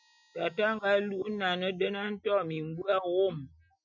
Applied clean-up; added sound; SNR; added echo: classical method Wiener filter.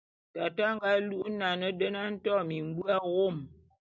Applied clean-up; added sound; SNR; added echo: none; none; none; none.